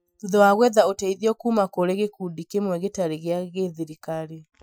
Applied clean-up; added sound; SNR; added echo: classical method Wiener filter.